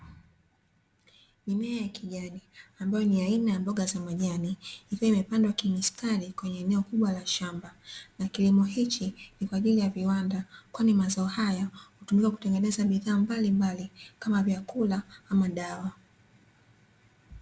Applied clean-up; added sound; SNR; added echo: none; none; none; none.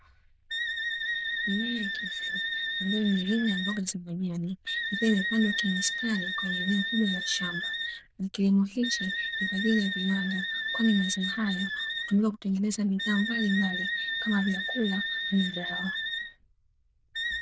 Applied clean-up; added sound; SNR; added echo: neural diffusion model UNIVERSE++.